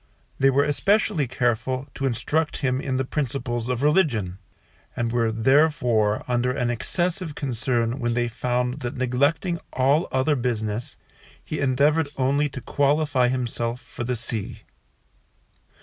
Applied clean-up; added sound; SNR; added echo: none; Tambourine; 18 dB; none.